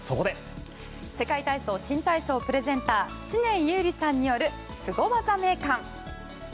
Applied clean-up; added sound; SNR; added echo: none; none; none; none.